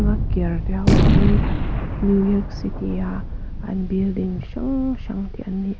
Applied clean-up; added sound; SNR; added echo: none; Gunshot, gunfire; -3 dB; none.